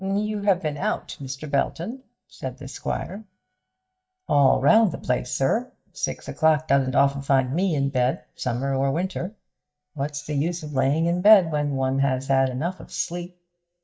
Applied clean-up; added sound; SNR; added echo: neural mask model DeepFilterNet 3.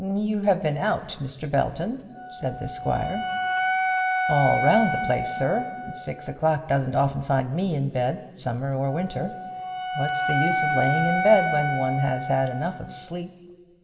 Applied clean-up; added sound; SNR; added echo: none; Wind instrument, woodwind instrument; 3 dB; reverberation time 1.5 s.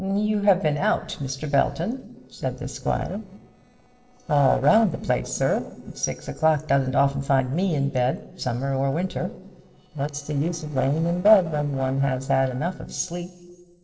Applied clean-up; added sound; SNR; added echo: neural separator model SepFormer DNS4.